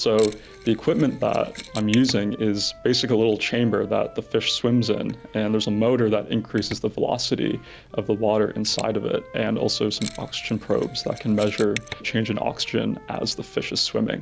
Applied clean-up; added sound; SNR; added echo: none; Mechanisms + Wind instrument, woodwind instrument; 19 dB; none.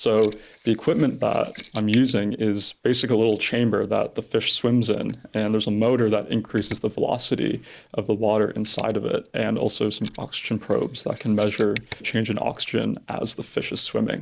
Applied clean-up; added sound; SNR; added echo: neural mask model Resemble Enhance denoiser.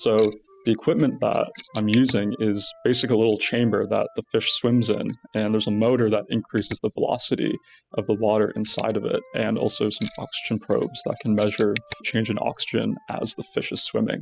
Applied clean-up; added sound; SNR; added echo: classical method spectral subtraction.